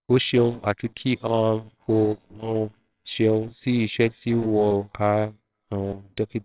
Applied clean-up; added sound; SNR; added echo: neural separator model SepFormer WHAMR!.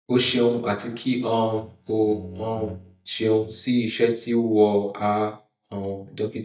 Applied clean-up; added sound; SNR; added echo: neural mask model DeepFilterNet 3.